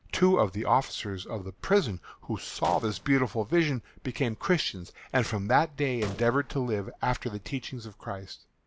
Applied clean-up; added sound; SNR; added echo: none; Gunshot, gunfire; 19 dB; none.